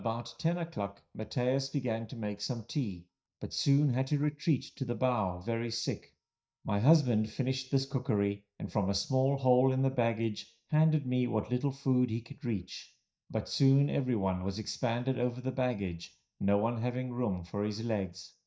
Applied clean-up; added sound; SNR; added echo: neural mask model DeepFilterNet 3.